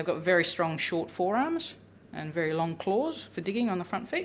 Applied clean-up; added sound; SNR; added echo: none; none; none; none.